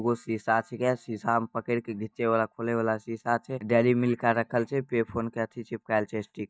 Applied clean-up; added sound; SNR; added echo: neural mask model DeepFilterNet 3.